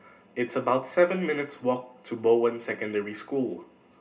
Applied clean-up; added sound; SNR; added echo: none; none; none; reverberation time 0.2 s.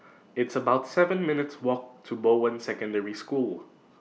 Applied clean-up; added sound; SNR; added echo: none; none; none; none.